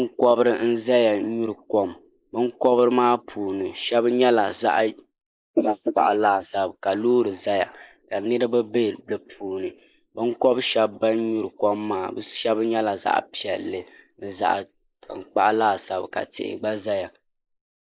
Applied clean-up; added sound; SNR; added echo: neural mask model Resemble Enhance denoiser.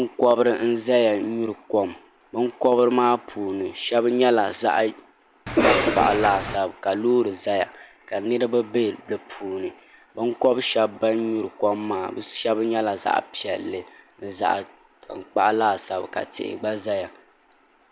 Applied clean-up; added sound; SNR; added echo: none; Cough; -1 dB; none.